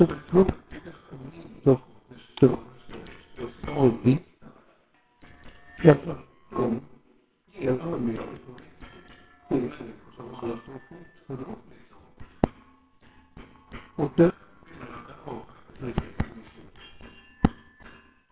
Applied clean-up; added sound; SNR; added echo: neural separator model SepFormer WHAMR!.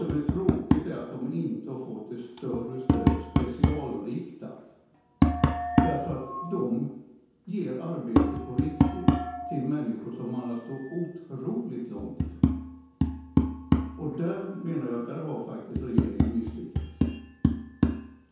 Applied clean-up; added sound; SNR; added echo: none; Tap; -5 dB; reverberation time 0.9 s.